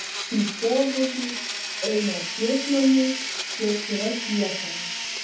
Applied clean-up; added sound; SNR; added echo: none; Domestic sounds, home sounds; 5 dB; reverberation time 0.7 s.